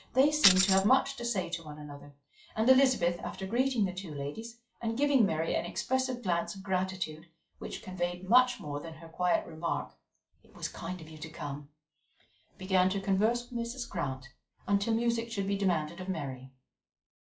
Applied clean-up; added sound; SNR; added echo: classical method log-MMSE.